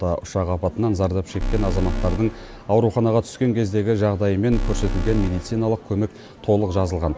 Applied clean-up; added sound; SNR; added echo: none; Alarm; 3 dB; none.